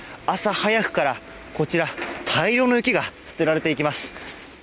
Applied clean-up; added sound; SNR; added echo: none; none; none; none.